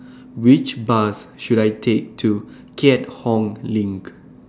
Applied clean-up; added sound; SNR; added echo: none; none; none; none.